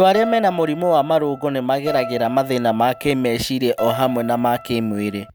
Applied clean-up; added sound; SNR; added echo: none; Keyboard (musical); 13 dB; none.